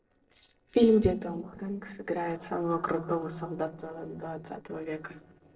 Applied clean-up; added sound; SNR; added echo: neural separator model SepFormer DNS4.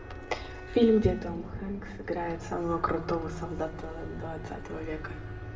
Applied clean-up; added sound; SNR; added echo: none; Bowed string instrument; 18 dB; reverberation time 1.3 s.